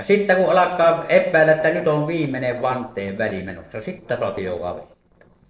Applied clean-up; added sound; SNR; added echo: neural separator model SepFormer DNS4.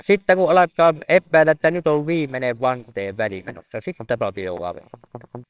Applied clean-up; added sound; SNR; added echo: neural separator model SepFormer WHAMR!.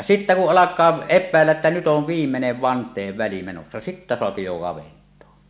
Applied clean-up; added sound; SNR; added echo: none; none; none; none.